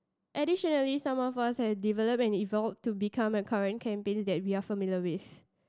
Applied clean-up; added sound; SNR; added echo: none; none; none; none.